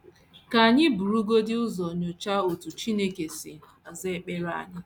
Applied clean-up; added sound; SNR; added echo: none; none; none; none.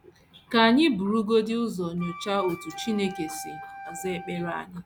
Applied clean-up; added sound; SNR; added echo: none; Wind instrument, woodwind instrument; 14 dB; none.